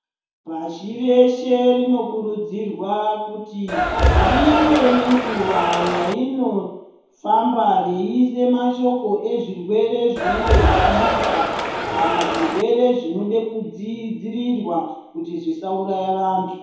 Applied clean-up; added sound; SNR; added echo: none; Cheering; -2 dB; reverberation time 1.9 s.